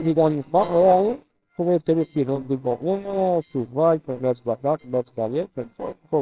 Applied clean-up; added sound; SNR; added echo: neural separator model SepFormer WHAMR!.